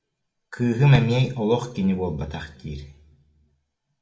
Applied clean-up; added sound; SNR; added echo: none; Fireworks; 20 dB; reverberation time 0.5 s.